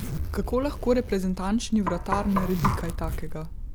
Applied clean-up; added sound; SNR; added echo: none; Knock + Zipper (clothing); 2 dB; none.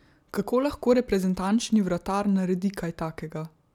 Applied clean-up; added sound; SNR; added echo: none; none; none; none.